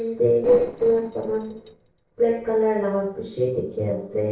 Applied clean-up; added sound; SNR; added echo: neural separator model SepFormer DNS4.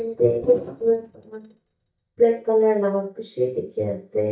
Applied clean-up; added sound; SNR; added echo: neural mask model DeepFilterNet 3.